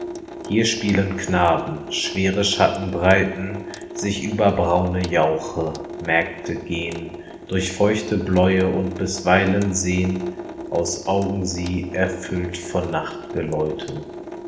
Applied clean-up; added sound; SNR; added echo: none; Drip / Sink (filling or washing) / Water tap, faucet; 11 dB; reverberation time 1.0 s.